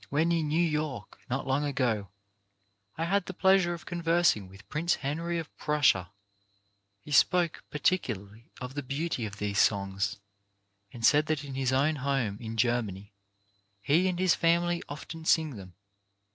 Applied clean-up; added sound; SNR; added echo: none; none; none; none.